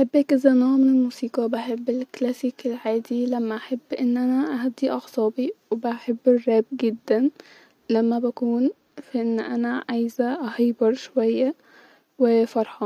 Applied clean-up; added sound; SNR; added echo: none; none; none; none.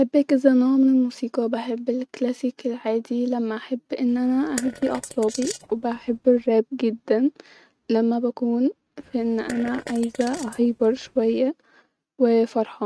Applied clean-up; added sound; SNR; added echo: neural mask model RNNoise.